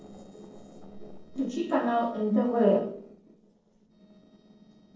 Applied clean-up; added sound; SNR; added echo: neural separator model SepFormer DNS4.